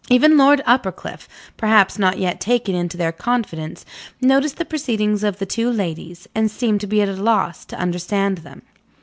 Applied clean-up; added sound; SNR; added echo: none; none; none; none.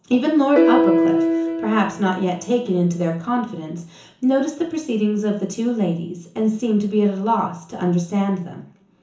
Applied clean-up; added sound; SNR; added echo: none; Piano; 0 dB; reverberation time 0.7 s.